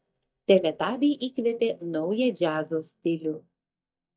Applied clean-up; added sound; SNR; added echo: neural mask model DeepFilterNet 3.